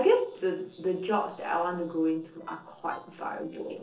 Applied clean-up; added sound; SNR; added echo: neural separator model SepFormer DNS4.